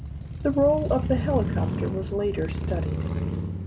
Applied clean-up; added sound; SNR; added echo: none; Motorcycle; 1 dB; none.